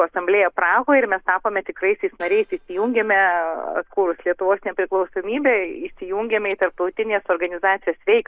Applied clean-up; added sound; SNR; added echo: neural separator model SepFormer DNS4.